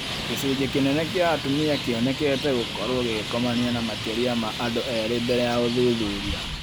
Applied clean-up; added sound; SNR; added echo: none; Traffic noise, roadway noise; 6 dB; none.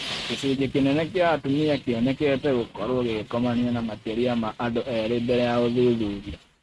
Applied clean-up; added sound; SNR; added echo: neural mask model RNNoise.